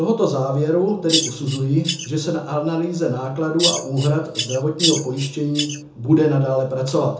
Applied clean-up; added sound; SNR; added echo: none; Bird vocalization, bird call, bird song; 5 dB; reverberation time 0.6 s.